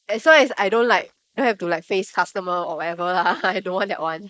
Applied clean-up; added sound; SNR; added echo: neural mask model Resemble Enhance denoiser.